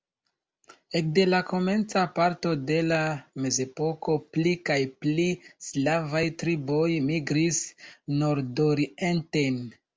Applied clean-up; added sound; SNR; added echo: none; none; none; none.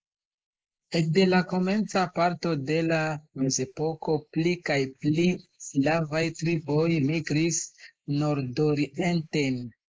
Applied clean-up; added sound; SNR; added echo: neural mask model Resemble Enhance denoiser.